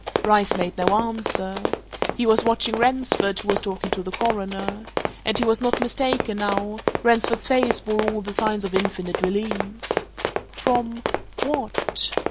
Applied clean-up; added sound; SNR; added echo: none; Run; 3 dB; none.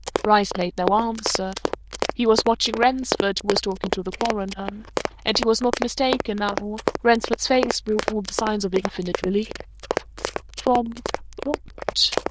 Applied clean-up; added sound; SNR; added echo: neural diffusion model UNIVERSE++.